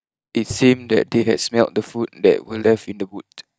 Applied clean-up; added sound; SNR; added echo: neural mask model DeepFilterNet 3.